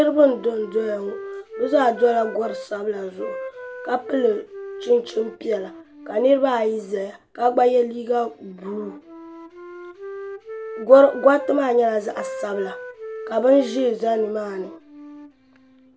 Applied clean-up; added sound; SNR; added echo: none; Wind instrument, woodwind instrument; 15 dB; none.